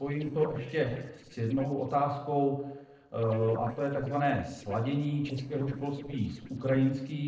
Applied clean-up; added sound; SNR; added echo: neural separator model SepFormer DNS4.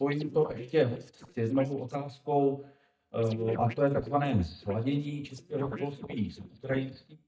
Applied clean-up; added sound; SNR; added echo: neural mask model DeepFilterNet 3.